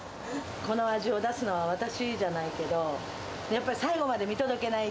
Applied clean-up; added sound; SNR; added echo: none; none; none; none.